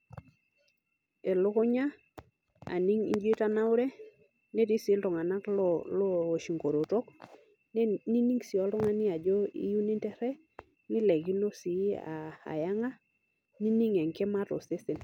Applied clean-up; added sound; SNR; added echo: none; none; none; none.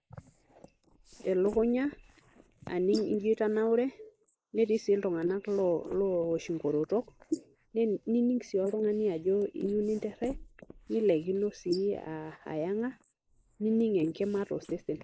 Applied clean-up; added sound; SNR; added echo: neural mask model Resemble Enhance denoiser.